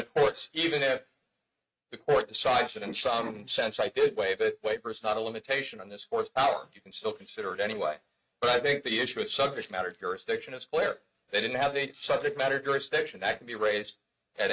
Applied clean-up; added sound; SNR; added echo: neural mask model RNNoise.